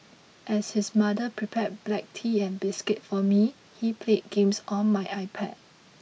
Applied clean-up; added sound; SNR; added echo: none; none; none; none.